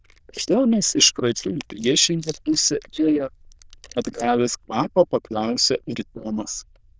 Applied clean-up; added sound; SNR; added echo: neural diffusion model UNIVERSE++.